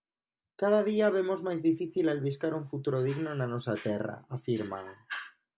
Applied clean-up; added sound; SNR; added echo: none; none; none; none.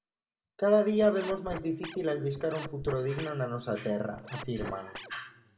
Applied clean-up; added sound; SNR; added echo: none; Scratching (performance technique); 13 dB; reverberation time 1.6 s.